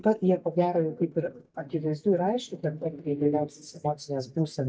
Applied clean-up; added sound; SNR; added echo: neural mask model DeepFilterNet 3.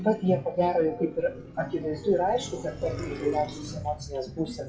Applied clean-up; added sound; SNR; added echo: classical method WPE with log-MMSE.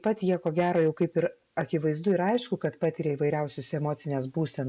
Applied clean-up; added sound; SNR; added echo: none; none; none; none.